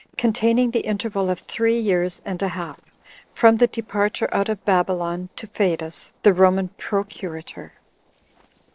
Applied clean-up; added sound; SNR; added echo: neural separator model SepFormer DNS4.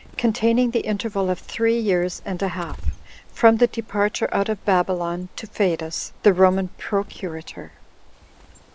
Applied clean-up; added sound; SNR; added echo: none; Bird; 14 dB; none.